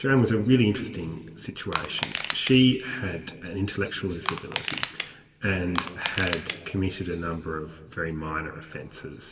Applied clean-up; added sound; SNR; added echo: none; Crushing; 5 dB; reverberation time 1.8 s.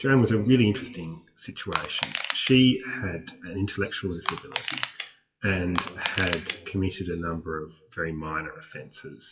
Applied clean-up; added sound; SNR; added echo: classical method WPE with log-MMSE.